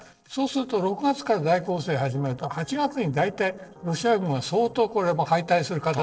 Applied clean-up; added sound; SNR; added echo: neural separator model SepFormer DNS4.